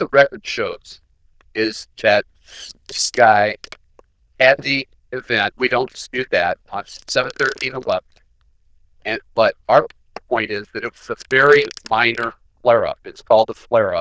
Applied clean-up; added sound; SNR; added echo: neural diffusion model UNIVERSE++.